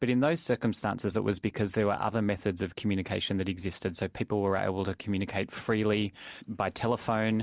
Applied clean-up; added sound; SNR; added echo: none; none; none; none.